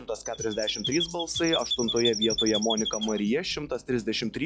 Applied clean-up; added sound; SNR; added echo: classical method log-MMSE.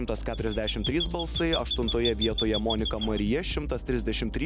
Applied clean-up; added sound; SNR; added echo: none; Chirp, tweet; 5 dB; none.